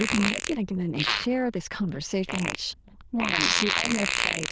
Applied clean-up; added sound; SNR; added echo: neural diffusion model UNIVERSE++.